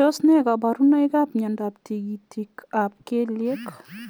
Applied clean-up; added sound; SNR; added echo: none; none; none; none.